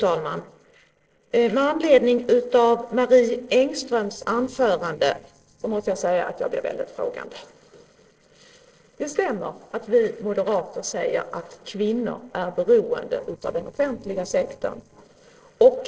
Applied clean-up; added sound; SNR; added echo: neural separator model SepFormer DNS4.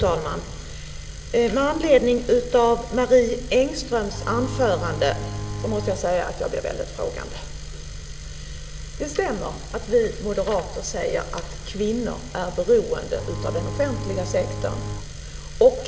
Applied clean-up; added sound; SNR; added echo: none; Bowed string instrument; 8 dB; reverberation time 2.1 s.